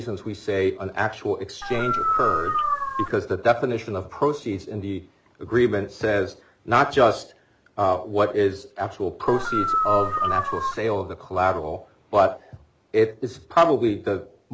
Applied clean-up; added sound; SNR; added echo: none; Dog; 0 dB; none.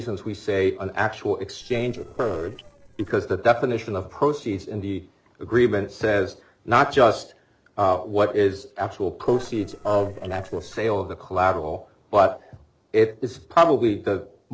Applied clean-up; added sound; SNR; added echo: neural separator model SepFormer DNS4.